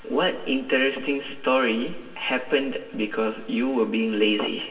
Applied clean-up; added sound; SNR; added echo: none; none; none; reverberation time 1.7 s.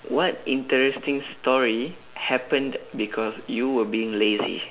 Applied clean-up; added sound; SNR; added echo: none; none; none; none.